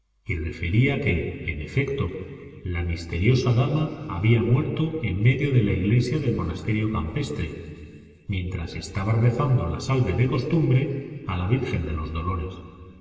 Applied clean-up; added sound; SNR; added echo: none; none; none; reverberation time 2.5 s.